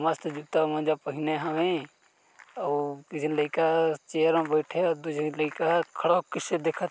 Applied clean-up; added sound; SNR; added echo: none; none; none; none.